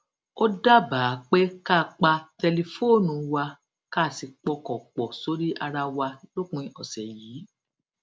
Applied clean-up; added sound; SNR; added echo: none; none; none; none.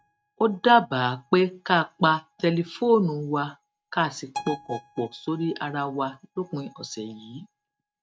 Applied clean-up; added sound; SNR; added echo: neural mask model RNNoise.